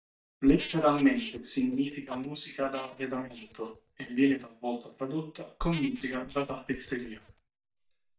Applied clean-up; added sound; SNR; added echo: neural mask model DeepFilterNet 3.